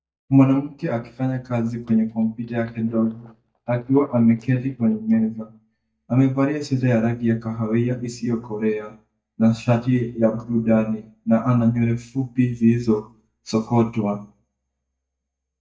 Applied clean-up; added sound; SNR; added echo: neural mask model DeepFilterNet 3.